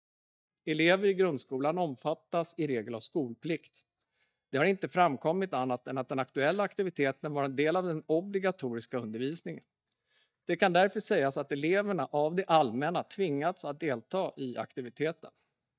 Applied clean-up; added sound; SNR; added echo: neural mask model DeepFilterNet 3.